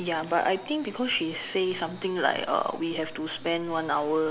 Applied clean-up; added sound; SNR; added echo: none; none; none; none.